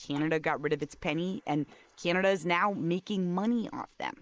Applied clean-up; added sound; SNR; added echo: neural mask model Resemble Enhance denoiser.